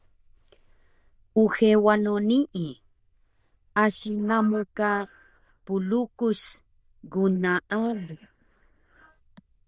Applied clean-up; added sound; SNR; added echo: neural diffusion model UNIVERSE++.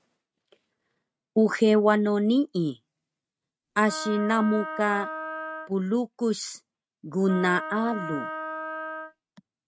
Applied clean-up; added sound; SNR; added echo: neural mask model RNNoise.